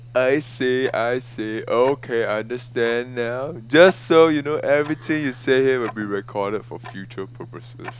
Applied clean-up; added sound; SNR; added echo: none; Tick-tock; 18 dB; none.